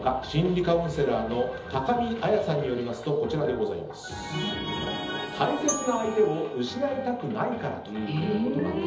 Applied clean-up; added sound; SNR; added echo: none; Glockenspiel; 13 dB; reverberation time 1.2 s.